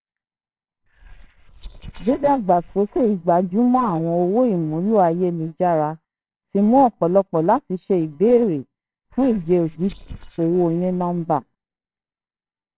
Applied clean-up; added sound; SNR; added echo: neural separator model SepFormer WHAMR!.